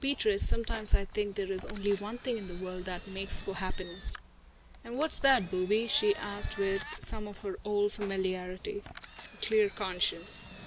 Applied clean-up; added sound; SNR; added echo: none; Engine; 9 dB; none.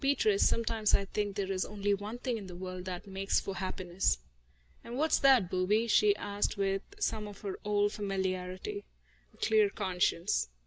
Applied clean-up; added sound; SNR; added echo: none; none; none; none.